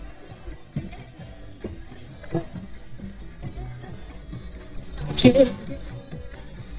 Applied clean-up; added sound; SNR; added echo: neural mask model DeepFilterNet 3.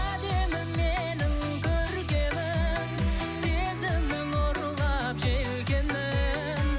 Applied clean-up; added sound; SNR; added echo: none; none; none; none.